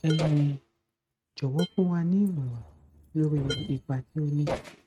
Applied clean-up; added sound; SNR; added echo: neural mask model RNNoise.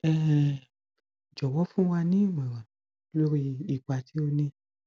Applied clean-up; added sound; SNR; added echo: none; none; none; none.